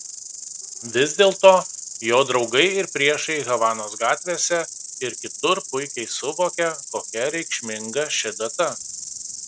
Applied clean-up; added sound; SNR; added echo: none; Insect; 11 dB; none.